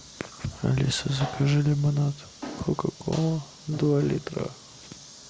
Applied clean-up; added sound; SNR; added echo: none; none; none; none.